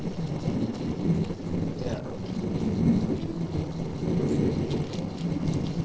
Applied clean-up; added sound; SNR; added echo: neural separator model SepFormer DNS4.